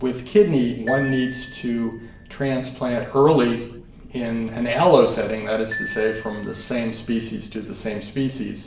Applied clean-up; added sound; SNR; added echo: none; Glockenspiel; 13 dB; reverberation time 0.7 s.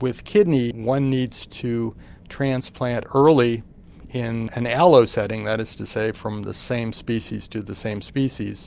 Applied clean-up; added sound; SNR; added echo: none; none; none; none.